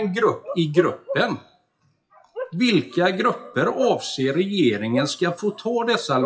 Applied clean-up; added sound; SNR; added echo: classical method WPE with log-MMSE.